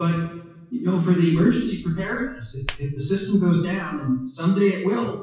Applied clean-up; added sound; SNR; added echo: classical method WPE with log-MMSE.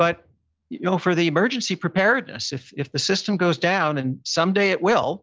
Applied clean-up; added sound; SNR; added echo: none; none; none; none.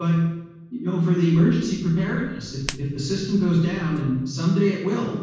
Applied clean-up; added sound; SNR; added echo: none; Hands; 18 dB; reverberation time 1.2 s.